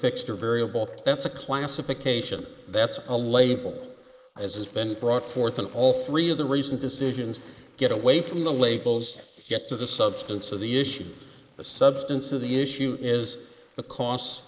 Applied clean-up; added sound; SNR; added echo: neural mask model Resemble Enhance denoiser.